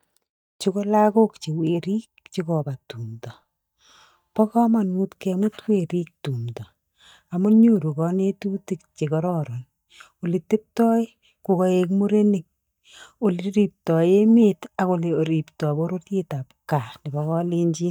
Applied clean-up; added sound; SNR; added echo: neural mask model DeepFilterNet 3.